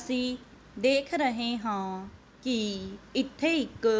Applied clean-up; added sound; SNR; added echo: none; none; none; none.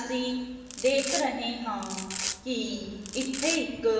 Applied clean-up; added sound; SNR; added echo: none; Domestic sounds, home sounds; 7 dB; reverberation time 1.1 s.